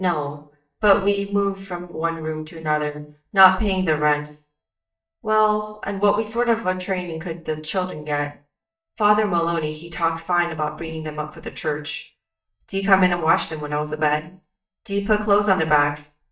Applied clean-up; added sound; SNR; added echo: neural mask model DeepFilterNet 3.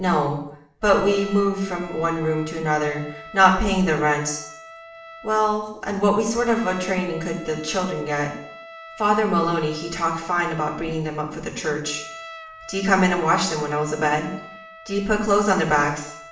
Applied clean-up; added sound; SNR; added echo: none; Trumpet; 18 dB; reverberation time 0.6 s.